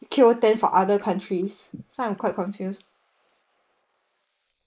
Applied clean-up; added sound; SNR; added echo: neural mask model Resemble Enhance denoiser.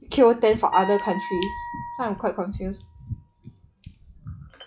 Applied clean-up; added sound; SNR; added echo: classical method log-MMSE.